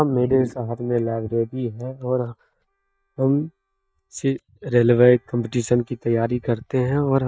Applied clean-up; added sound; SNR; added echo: neural mask model DeepFilterNet 3.